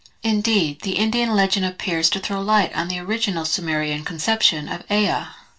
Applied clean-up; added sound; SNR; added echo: none; none; none; reverberation time 0.2 s.